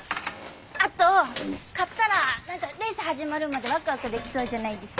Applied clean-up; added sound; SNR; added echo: none; Sink (filling or washing) + Fart; 13 dB; none.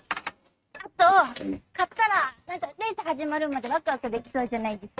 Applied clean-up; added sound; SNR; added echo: neural mask model RNNoise.